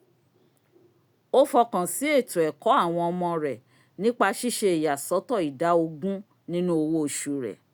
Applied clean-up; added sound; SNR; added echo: none; none; none; none.